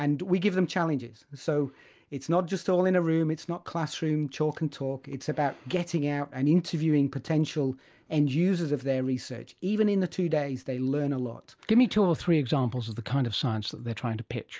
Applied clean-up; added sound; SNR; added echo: none; none; none; none.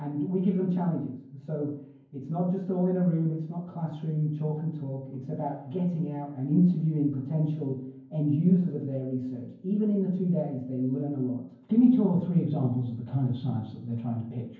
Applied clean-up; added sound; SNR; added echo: none; none; none; reverberation time 0.9 s.